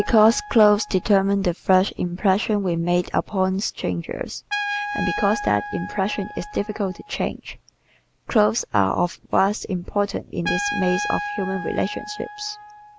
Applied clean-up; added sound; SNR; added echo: none; Trumpet; 11 dB; none.